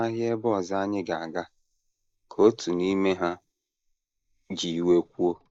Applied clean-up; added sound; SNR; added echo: neural mask model Resemble Enhance denoiser.